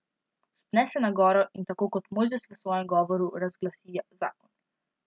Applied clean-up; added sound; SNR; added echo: none; none; none; none.